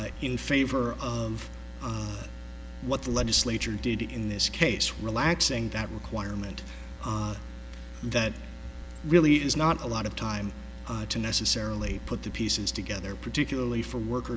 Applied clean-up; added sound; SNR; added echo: none; Wind / Bird; 19 dB; none.